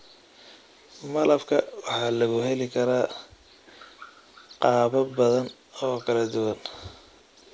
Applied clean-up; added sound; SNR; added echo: none; none; none; none.